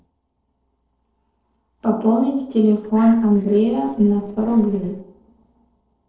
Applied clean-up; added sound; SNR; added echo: neural separator model SepFormer DNS4.